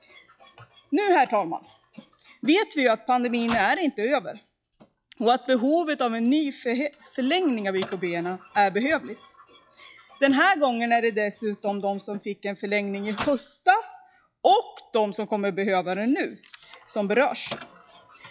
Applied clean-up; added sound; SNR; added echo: classical method log-MMSE.